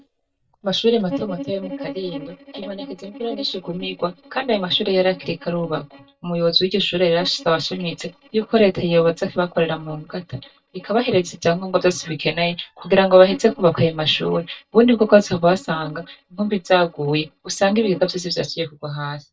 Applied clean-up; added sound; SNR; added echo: neural mask model DeepFilterNet 3.